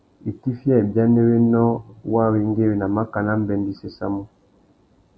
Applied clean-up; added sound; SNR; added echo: none; none; none; none.